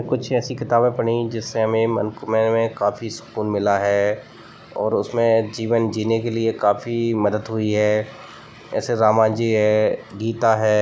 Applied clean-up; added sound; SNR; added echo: none; none; none; none.